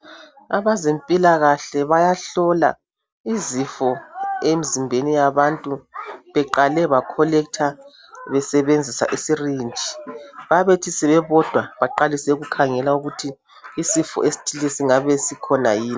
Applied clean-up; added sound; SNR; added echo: none; none; none; none.